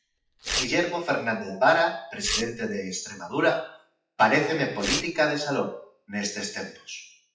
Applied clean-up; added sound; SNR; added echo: classical method WPE with log-MMSE.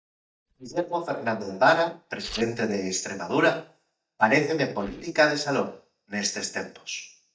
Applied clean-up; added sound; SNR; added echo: neural mask model DeepFilterNet 3.